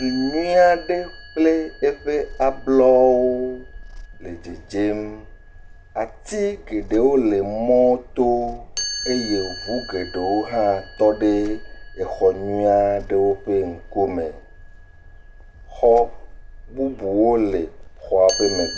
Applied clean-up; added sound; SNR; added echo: none; Purr + Chime; 14 dB; none.